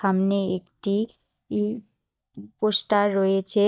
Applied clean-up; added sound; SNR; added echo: neural mask model DeepFilterNet 3.